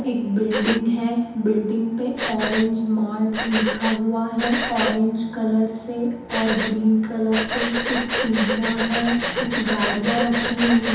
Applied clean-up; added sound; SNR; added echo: none; Breathing; 6 dB; reverberation time 0.9 s.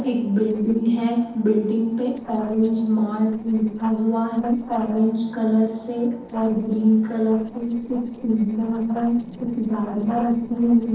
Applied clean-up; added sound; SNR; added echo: neural separator model SepFormer DNS4.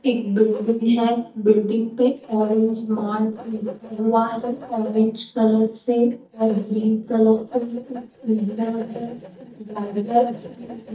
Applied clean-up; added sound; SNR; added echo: neural mask model DeepFilterNet 3.